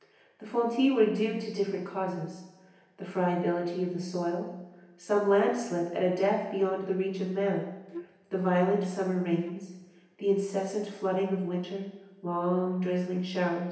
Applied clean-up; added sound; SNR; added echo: none; Wind instrument, woodwind instrument; 15 dB; reverberation time 0.9 s.